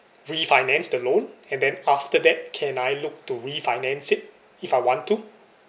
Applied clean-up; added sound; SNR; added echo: none; none; none; none.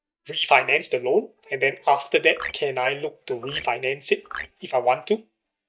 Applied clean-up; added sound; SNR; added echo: neural mask model DeepFilterNet 3.